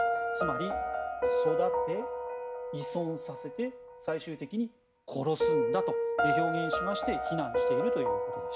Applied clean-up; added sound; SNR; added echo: none; Piano; -5 dB; none.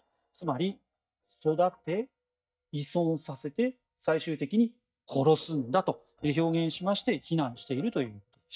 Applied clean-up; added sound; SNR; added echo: neural mask model DeepFilterNet 3.